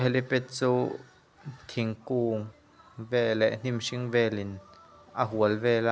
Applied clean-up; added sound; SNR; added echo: none; none; none; none.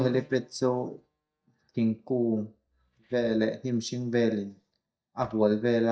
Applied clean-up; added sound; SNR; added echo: neural mask model DeepFilterNet 3.